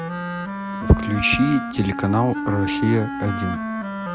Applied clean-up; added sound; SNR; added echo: none; Wind instrument, woodwind instrument; 5 dB; none.